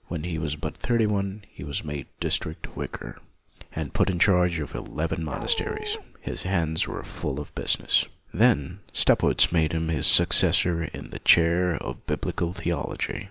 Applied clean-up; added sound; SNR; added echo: none; Dog; 11 dB; none.